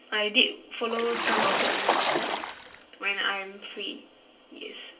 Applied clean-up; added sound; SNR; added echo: none; Water / Splash, splatter; -3 dB; reverberation time 0.2 s.